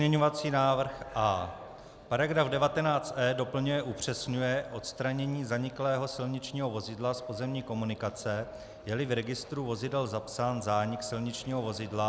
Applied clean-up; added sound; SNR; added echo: none; none; none; none.